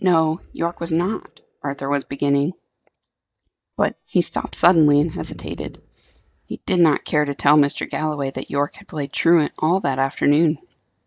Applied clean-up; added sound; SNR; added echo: neural mask model DeepFilterNet 3.